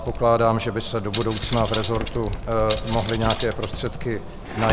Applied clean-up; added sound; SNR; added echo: none; Typing + Coin (dropping); 6 dB; none.